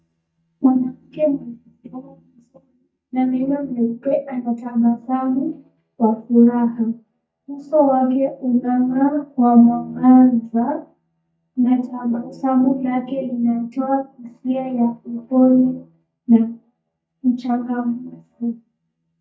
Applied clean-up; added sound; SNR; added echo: neural mask model DeepFilterNet 3.